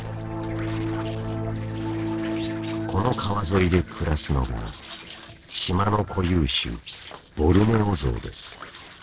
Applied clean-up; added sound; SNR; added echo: neural separator model SepFormer DNS4.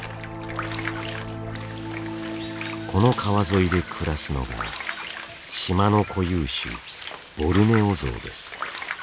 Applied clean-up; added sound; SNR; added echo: none; Bathtub (filling or washing); 11 dB; none.